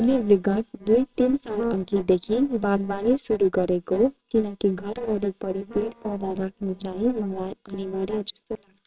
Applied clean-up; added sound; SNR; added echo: neural separator model SepFormer WHAMR!.